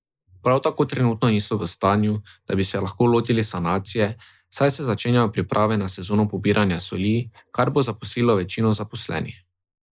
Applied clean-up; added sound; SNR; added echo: neural mask model Resemble Enhance denoiser.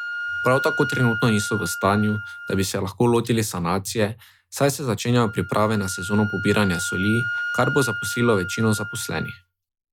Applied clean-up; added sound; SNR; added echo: none; Wind instrument, woodwind instrument; 8 dB; none.